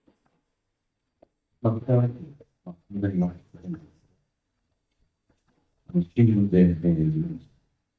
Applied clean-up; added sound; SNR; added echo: neural mask model DeepFilterNet 3.